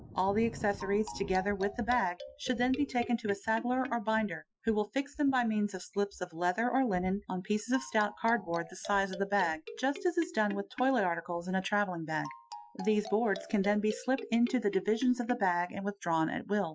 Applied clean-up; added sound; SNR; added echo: classical method Wiener filter.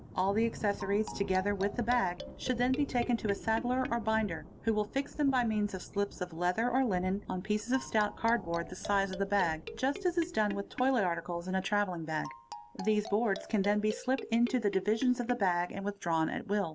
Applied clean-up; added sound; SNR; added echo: none; Thunder / Rain + Marimba, xylophone; 14 dB; none.